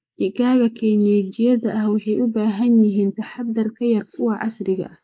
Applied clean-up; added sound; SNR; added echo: neural mask model Resemble Enhance denoiser.